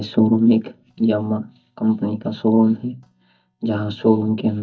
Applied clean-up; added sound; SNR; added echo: neural mask model DeepFilterNet 3.